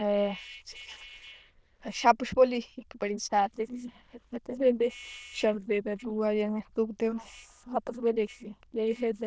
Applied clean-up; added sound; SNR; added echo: neural diffusion model UNIVERSE++.